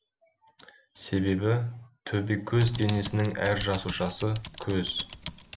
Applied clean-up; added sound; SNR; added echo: none; Typing; 12 dB; none.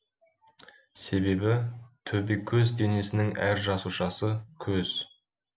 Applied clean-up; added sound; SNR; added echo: none; none; none; none.